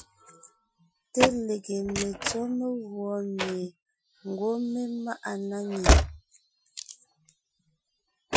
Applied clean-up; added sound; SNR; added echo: classical method Wiener filter.